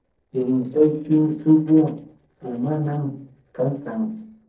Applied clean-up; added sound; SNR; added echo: neural separator model SepFormer DNS4.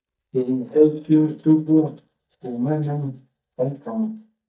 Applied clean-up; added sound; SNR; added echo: neural mask model DeepFilterNet 3.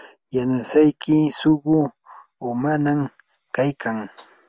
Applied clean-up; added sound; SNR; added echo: none; none; none; none.